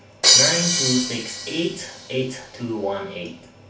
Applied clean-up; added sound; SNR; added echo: none; Crash cymbal; -4 dB; reverberation time 0.3 s.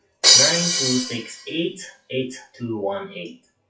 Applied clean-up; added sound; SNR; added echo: classical method WPE with log-MMSE.